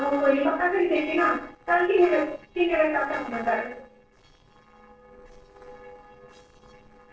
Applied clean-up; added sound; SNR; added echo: neural separator model SepFormer DNS4.